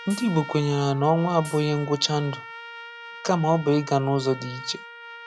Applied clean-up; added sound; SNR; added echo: none; Trumpet + Hi-hat; 15 dB; none.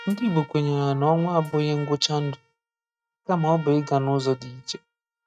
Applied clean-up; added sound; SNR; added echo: neural mask model RNNoise.